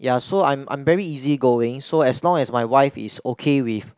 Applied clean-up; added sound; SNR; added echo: none; none; none; none.